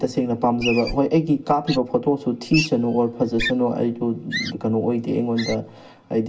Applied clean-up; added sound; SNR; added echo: none; Wild animals; 12 dB; reverberation time 0.2 s.